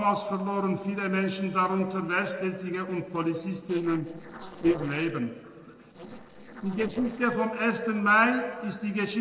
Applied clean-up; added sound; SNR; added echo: neural separator model SepFormer DNS4.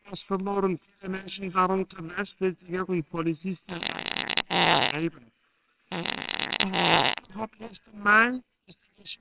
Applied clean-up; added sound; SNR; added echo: neural separator model SepFormer WHAMR!.